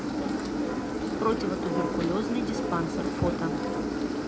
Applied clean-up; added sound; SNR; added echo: none; Engine; -3 dB; none.